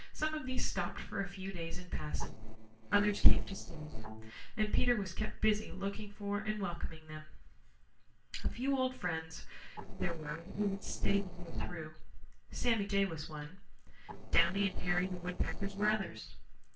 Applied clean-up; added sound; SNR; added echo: neural separator model SepFormer DNS4.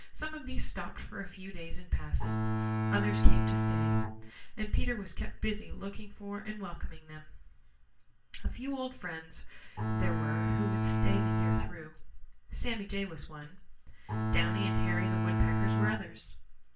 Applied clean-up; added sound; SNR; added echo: none; Bowed string instrument; -1 dB; reverberation time 0.3 s.